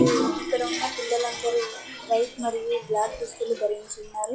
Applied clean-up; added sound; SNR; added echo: classical method log-MMSE.